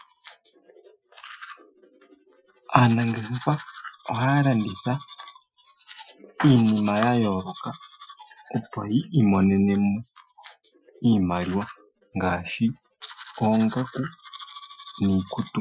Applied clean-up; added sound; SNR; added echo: classical method Wiener filter.